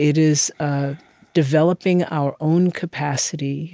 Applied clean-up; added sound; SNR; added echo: none; none; none; none.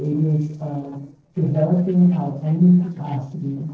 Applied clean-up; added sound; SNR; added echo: neural separator model SepFormer DNS4.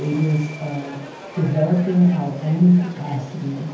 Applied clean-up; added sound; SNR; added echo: none; Subway, metro, underground; 18 dB; reverberation time 0.9 s.